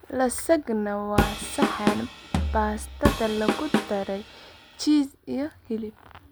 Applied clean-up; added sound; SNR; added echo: none; Drum kit; 0 dB; none.